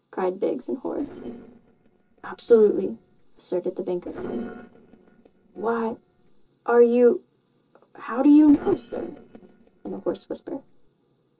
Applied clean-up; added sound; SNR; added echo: neural separator model SepFormer DNS4.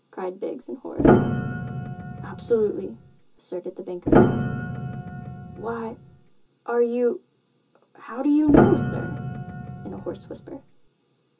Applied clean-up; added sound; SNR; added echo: none; Piano; -4 dB; reverberation time 0.2 s.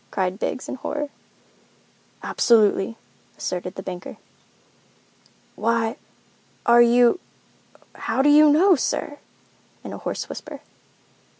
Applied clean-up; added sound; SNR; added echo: none; none; none; none.